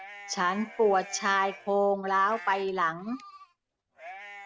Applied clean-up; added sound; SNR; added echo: none; Livestock, farm animals, working animals; 17 dB; none.